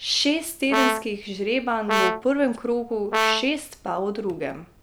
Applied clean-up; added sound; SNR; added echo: none; Brass instrument; 2 dB; none.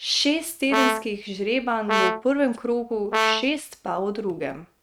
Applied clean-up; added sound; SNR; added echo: neural mask model RNNoise.